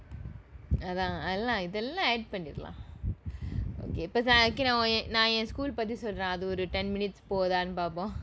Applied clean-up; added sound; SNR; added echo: none; none; none; none.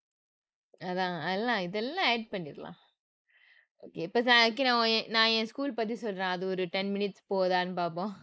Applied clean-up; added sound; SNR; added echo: neural mask model Resemble Enhance denoiser.